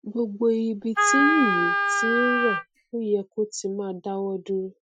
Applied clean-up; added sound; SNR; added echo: classical method Wiener filter.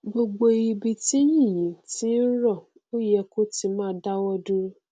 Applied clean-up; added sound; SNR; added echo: none; none; none; none.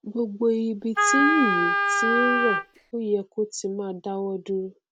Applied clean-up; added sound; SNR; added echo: none; Wind instrument, woodwind instrument; -3 dB; none.